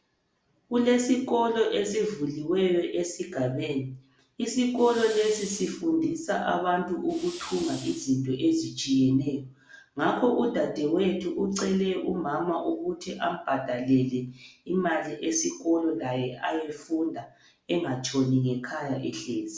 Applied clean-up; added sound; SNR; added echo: none; Fire; 16 dB; none.